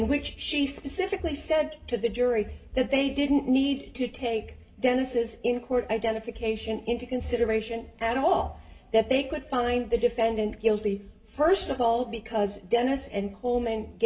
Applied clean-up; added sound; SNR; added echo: none; Run; 18 dB; reverberation time 0.7 s.